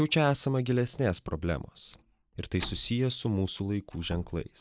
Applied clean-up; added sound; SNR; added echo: neural mask model Resemble Enhance denoiser.